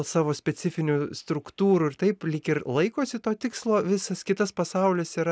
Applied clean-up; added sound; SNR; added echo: none; none; none; none.